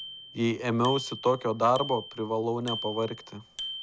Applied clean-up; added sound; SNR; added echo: none; Bicycle bell; 12 dB; none.